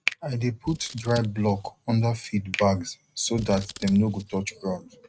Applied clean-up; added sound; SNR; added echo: neural mask model RNNoise.